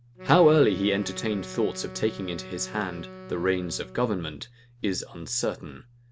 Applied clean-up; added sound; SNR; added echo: none; Wind instrument, woodwind instrument; 16 dB; none.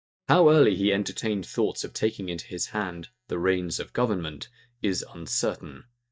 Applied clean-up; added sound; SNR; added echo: neural mask model DeepFilterNet 3.